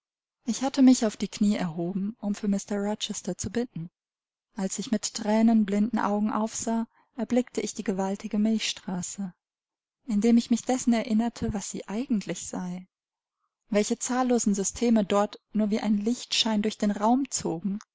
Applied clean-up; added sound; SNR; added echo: none; none; none; none.